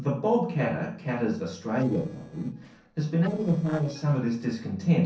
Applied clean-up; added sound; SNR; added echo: neural separator model SepFormer DNS4.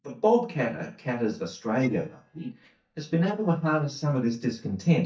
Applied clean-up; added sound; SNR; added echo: neural mask model DeepFilterNet 3.